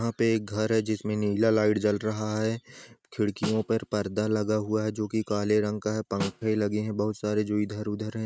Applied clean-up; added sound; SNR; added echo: neural mask model RNNoise.